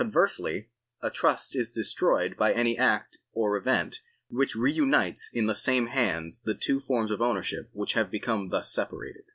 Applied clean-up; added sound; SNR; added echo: none; none; none; none.